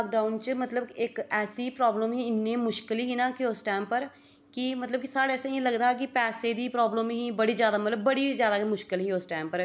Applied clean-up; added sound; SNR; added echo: none; none; none; none.